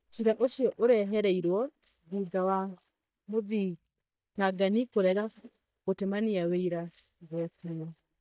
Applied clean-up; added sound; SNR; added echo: neural mask model DeepFilterNet 3.